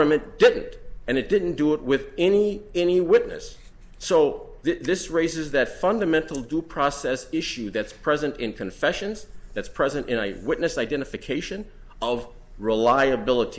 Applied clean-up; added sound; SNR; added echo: none; none; none; none.